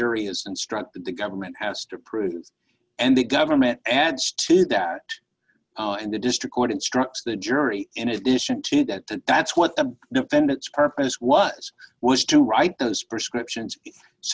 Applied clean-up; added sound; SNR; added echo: none; none; none; none.